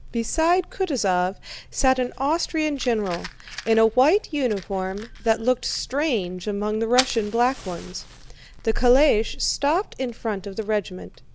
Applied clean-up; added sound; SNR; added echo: none; Fire; 11 dB; none.